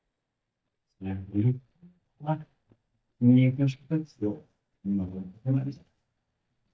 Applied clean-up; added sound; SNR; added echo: neural mask model DeepFilterNet 3.